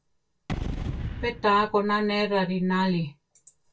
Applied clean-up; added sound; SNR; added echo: none; Gunshot, gunfire / Boom; 9 dB; reverberation time 0.1 s.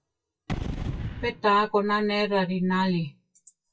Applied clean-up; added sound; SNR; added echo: classical method WPE with log-MMSE.